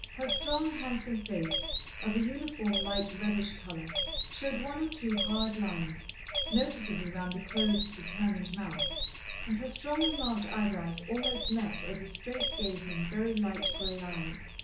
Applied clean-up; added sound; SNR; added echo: none; Bird; -1 dB; reverberation time 0.7 s.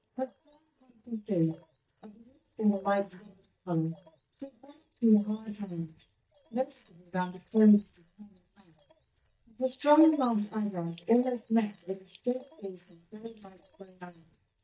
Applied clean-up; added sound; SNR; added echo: neural mask model DeepFilterNet 3.